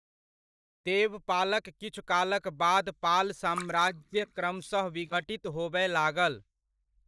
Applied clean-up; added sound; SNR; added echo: neural mask model DeepFilterNet 3.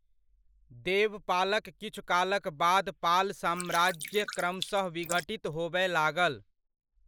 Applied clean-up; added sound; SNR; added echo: neural mask model Resemble Enhance denoiser.